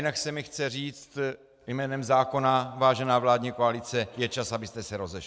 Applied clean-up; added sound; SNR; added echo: none; none; none; none.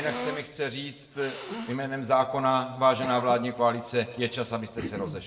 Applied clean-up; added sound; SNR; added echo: none; Cough; 12 dB; reverberation time 1.0 s.